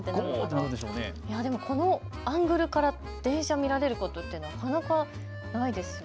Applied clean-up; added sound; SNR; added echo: none; none; none; none.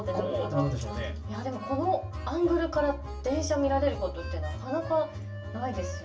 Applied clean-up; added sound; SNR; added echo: none; none; none; reverberation time 0.3 s.